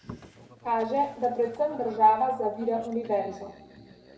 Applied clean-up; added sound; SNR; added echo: none; Boat, Water vehicle; 20 dB; reverberation time 0.8 s.